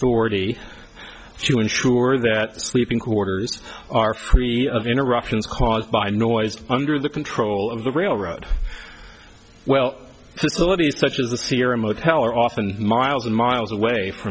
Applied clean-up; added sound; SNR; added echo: none; none; none; none.